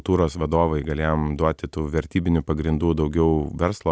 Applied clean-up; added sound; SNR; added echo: none; none; none; none.